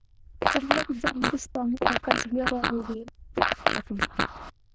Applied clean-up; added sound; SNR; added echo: neural diffusion model UNIVERSE++.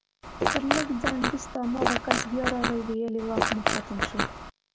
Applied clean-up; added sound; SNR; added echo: none; Fart; -2 dB; none.